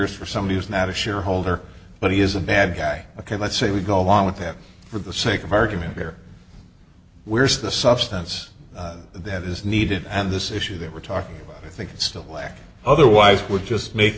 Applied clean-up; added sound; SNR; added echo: none; none; none; none.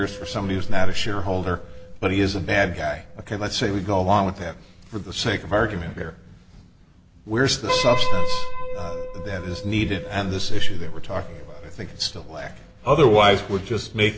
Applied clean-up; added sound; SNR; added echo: none; Piano; 1 dB; none.